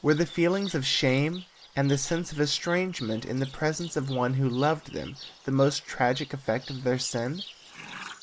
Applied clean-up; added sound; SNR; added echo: neural mask model Resemble Enhance denoiser.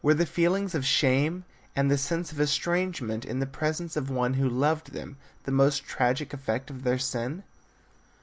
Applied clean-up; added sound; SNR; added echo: none; none; none; none.